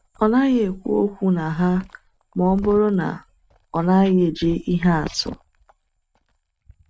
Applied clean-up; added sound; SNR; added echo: neural mask model RNNoise.